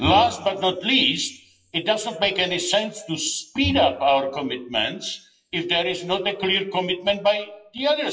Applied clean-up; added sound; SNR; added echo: classical method WPE with log-MMSE.